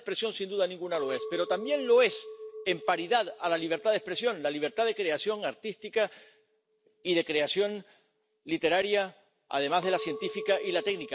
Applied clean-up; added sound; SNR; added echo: none; Chink, clink; 15 dB; none.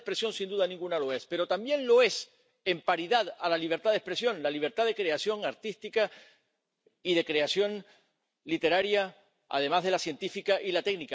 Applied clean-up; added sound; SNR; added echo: none; none; none; none.